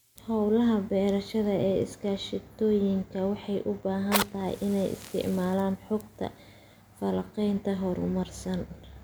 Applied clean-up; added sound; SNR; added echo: none; Fire; 14 dB; none.